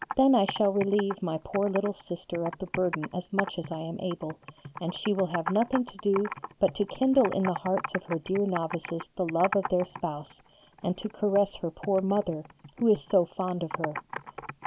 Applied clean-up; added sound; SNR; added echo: none; Computer keyboard; 11 dB; none.